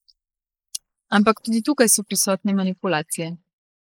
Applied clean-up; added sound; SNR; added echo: neural mask model Resemble Enhance denoiser.